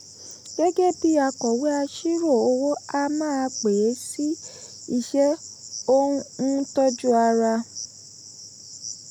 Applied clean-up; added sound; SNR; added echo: none; Cricket; 16 dB; none.